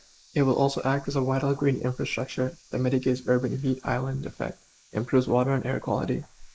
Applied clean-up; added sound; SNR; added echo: neural mask model Resemble Enhance denoiser.